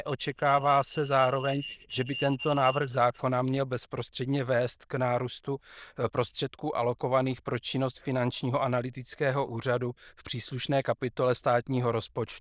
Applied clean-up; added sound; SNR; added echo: neural diffusion model UNIVERSE++.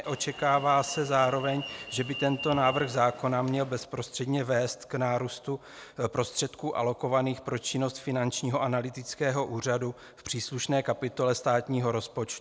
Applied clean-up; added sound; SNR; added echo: none; Alarm; 12 dB; none.